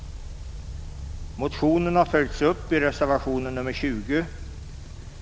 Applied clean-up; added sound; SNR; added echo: none; Motorcycle; 10 dB; none.